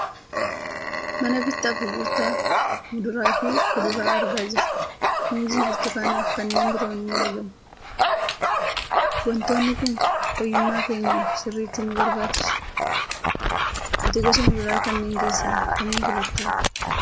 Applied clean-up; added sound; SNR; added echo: none; Dog; -4 dB; none.